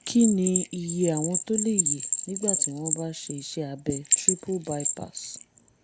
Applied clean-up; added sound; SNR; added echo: none; Bell; 0 dB; none.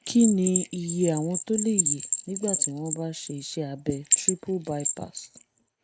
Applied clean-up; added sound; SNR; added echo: neural mask model RNNoise.